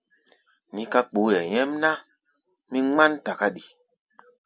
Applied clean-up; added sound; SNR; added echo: none; none; none; none.